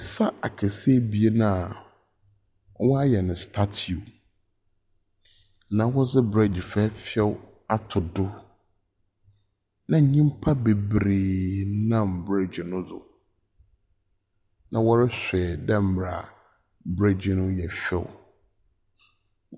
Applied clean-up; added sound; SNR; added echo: none; none; none; none.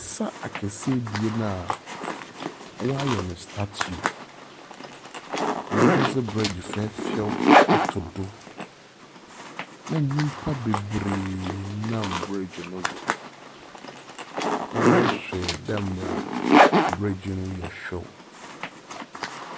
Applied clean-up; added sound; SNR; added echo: none; Zipper (clothing); -4 dB; none.